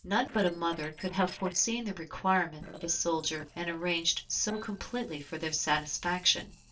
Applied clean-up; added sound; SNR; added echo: neural separator model SepFormer DNS4.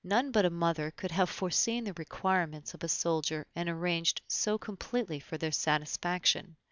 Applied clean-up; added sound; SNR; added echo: none; none; none; none.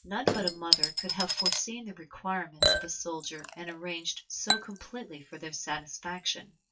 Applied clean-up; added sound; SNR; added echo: classical method WPE with log-MMSE.